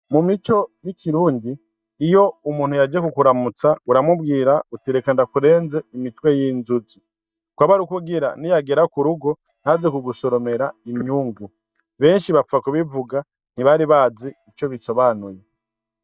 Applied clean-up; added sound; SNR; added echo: neural mask model DeepFilterNet 3.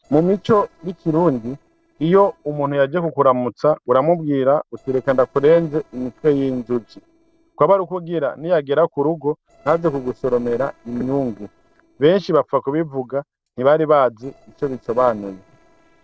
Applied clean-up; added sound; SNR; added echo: neural separator model SepFormer DNS4.